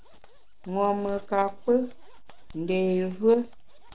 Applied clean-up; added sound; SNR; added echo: none; Zipper (clothing); 14 dB; none.